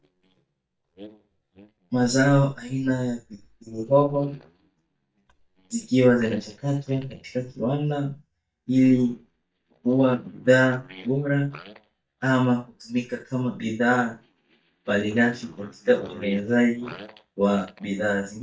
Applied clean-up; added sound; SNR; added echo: neural mask model DeepFilterNet 3.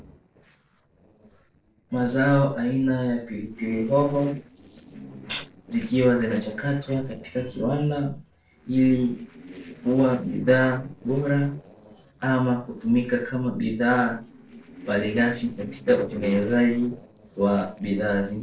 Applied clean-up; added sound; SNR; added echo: neural separator model SepFormer DNS4.